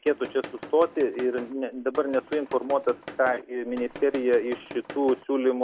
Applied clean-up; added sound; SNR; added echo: none; Tools; 15 dB; none.